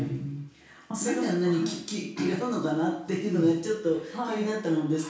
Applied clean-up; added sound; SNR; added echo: none; none; none; reverberation time 0.6 s.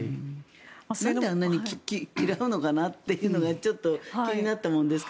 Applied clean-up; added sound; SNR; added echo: none; none; none; none.